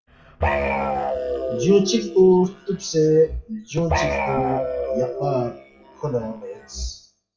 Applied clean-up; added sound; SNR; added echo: classical method WPE with log-MMSE.